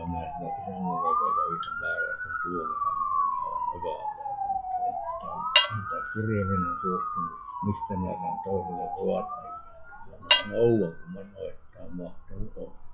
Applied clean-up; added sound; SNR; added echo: classical method log-MMSE.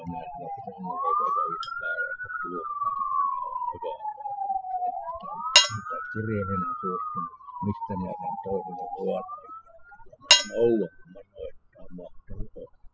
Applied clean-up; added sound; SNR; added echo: classical method spectral subtraction.